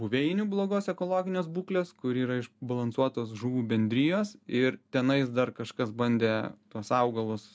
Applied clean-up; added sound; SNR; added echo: none; none; none; none.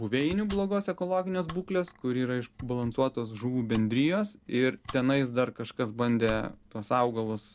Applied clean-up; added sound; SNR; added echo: none; Domestic sounds, home sounds; 20 dB; none.